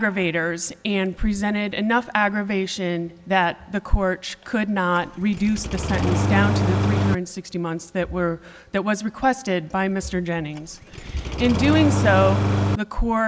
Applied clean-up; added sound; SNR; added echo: none; Engine starting; -1 dB; none.